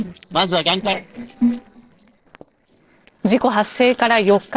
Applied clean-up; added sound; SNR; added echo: neural separator model SepFormer DNS4.